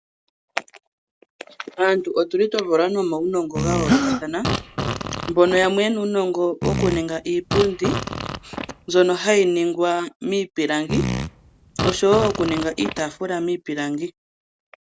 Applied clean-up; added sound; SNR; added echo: none; Gasp + Fart; 4 dB; none.